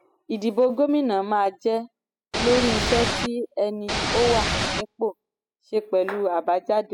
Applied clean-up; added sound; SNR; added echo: classical method spectral subtraction.